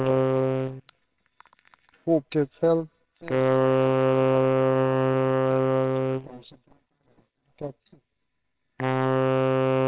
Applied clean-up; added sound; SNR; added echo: neural separator model SepFormer WHAMR!.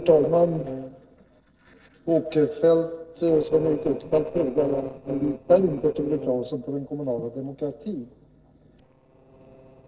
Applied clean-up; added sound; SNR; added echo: neural separator model SepFormer DNS4.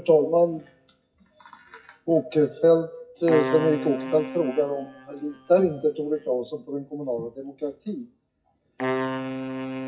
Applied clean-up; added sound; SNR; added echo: classical method WPE with log-MMSE.